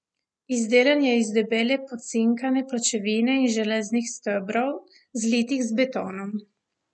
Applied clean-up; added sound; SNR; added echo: none; none; none; none.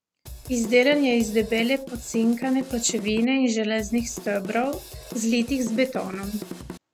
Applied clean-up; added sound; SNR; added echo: none; Drum / Drum kit; 15 dB; none.